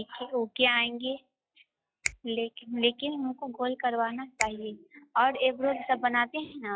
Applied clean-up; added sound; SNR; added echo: classical method log-MMSE.